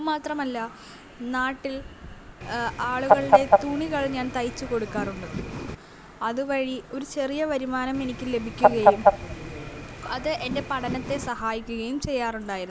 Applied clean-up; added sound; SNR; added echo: none; Fowl; -5 dB; none.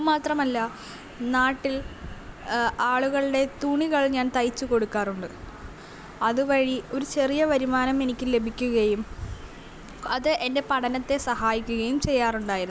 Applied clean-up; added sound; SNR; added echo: none; none; none; none.